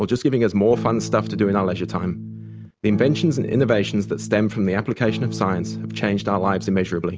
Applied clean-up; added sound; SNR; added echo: none; Electric guitar / Strum; 9 dB; none.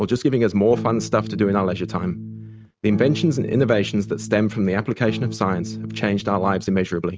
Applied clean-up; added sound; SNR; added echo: neural mask model RNNoise.